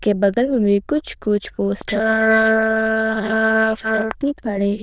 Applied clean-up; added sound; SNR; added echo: neural diffusion model UNIVERSE++.